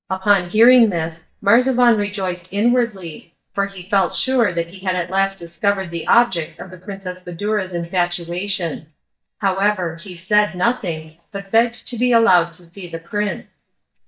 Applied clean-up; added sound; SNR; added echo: neural mask model DeepFilterNet 3.